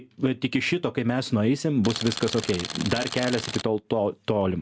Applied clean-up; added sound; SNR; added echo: none; Tools; 8 dB; none.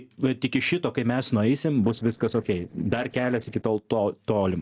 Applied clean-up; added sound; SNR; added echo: neural separator model SepFormer DNS4.